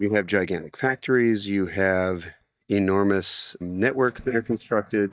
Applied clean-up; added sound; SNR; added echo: neural mask model DeepFilterNet 3.